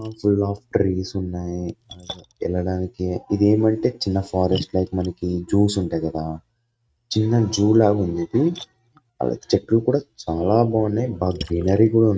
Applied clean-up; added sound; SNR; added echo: neural mask model RNNoise.